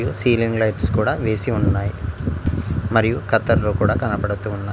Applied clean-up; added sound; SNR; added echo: none; none; none; none.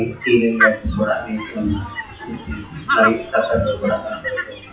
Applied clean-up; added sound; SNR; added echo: classical method WPE with log-MMSE.